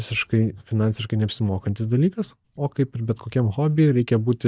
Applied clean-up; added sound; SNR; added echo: neural mask model DeepFilterNet 3.